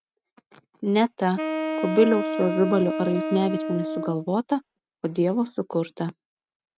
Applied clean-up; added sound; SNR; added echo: neural mask model RNNoise.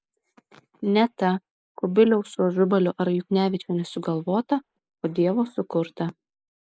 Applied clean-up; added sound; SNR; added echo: neural mask model Resemble Enhance denoiser.